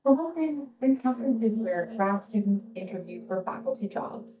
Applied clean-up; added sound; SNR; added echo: neural mask model DeepFilterNet 3.